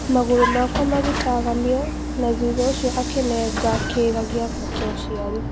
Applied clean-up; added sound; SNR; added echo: none; Vehicle; 3 dB; none.